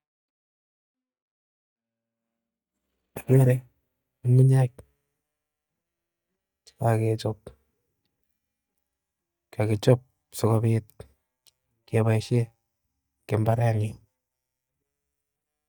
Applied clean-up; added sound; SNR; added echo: neural mask model DeepFilterNet 3.